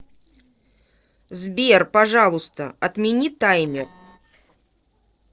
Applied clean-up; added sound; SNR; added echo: neural separator model SepFormer DNS4.